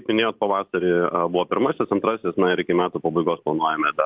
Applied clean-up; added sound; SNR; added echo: none; none; none; none.